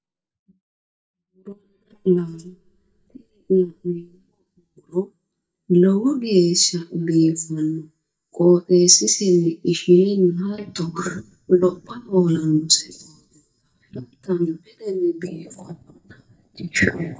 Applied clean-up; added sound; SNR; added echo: neural mask model DeepFilterNet 3.